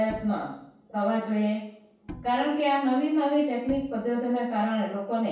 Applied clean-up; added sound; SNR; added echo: none; Bowed string instrument; 20 dB; reverberation time 0.7 s.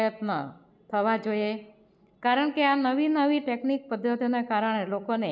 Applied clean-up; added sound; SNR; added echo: none; none; none; none.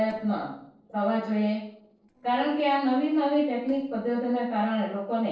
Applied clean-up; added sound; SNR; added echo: neural separator model SepFormer DNS4.